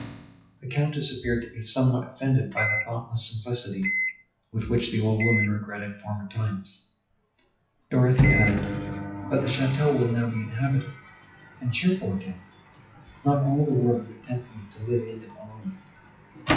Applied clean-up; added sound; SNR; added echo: classical method WPE with log-MMSE.